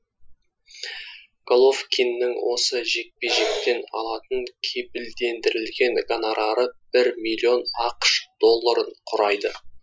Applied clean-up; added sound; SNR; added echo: classical method Wiener filter.